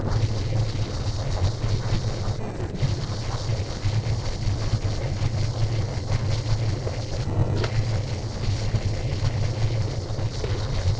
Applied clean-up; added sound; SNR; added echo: neural separator model SepFormer DNS4.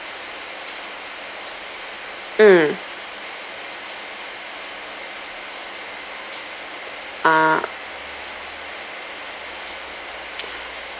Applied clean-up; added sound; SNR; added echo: none; none; none; none.